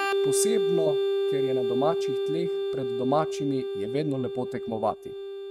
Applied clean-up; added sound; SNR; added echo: neural mask model RNNoise.